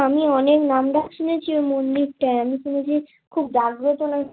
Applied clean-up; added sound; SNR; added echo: none; none; none; none.